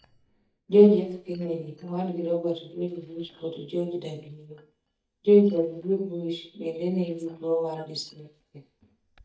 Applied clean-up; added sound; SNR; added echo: neural mask model DeepFilterNet 3.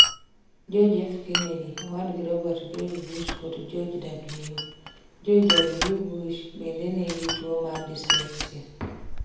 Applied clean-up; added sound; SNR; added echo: none; Glass; 2 dB; reverberation time 0.8 s.